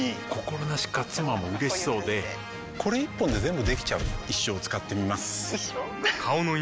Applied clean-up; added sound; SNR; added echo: none; none; none; none.